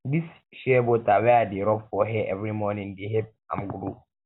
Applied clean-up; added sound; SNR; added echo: none; none; none; none.